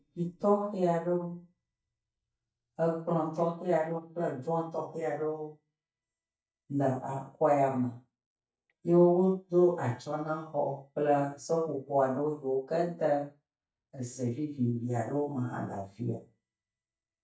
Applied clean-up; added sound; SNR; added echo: neural mask model DeepFilterNet 3.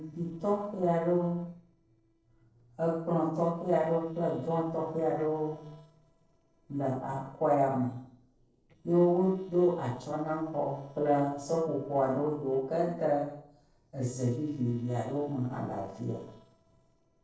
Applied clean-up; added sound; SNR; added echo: neural separator model SepFormer DNS4.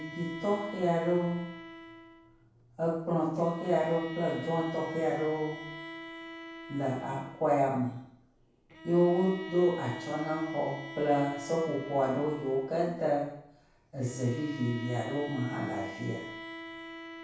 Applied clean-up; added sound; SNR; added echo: none; Bowed string instrument; 12 dB; reverberation time 0.6 s.